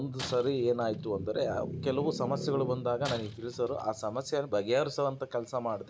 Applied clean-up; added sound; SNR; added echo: none; Shatter; 18 dB; none.